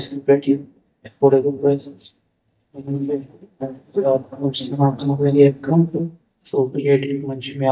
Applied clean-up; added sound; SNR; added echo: neural mask model DeepFilterNet 3.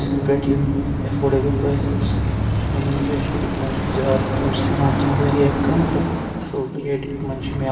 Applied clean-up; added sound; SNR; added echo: none; Bicycle; 1 dB; reverberation time 2.6 s.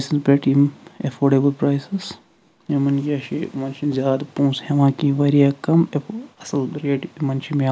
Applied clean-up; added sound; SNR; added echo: none; none; none; none.